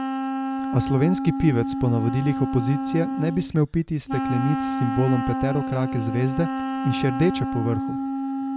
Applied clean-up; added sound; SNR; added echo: none; Wind instrument, woodwind instrument; 3 dB; none.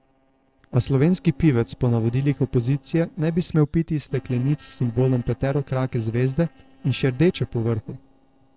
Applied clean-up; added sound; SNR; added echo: neural separator model SepFormer DNS4.